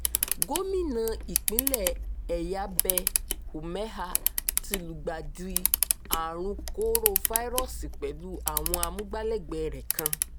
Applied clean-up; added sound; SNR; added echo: none; Camera; -3 dB; none.